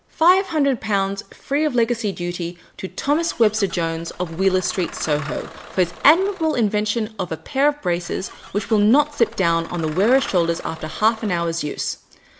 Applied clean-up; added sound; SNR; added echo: none; Engine starting / Bus; 16 dB; none.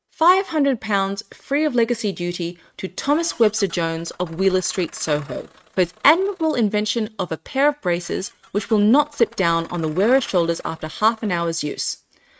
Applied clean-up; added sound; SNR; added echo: neural mask model RNNoise.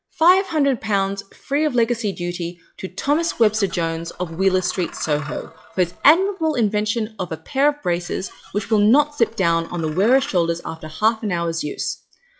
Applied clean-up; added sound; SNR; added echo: classical method log-MMSE.